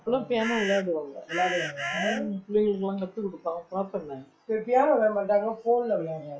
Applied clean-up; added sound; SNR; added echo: classical method log-MMSE.